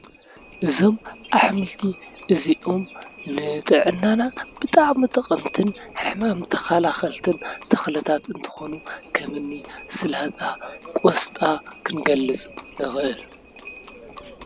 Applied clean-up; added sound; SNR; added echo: none; Livestock, farm animals, working animals; 20 dB; none.